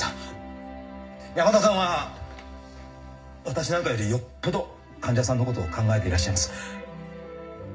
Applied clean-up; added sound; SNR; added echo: none; none; none; reverberation time 0.4 s.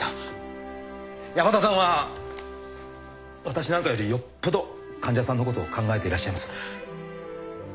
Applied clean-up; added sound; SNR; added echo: none; none; none; none.